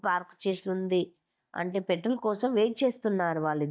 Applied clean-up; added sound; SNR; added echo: neural mask model DeepFilterNet 3.